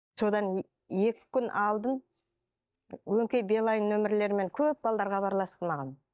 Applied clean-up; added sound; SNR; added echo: neural mask model DeepFilterNet 3.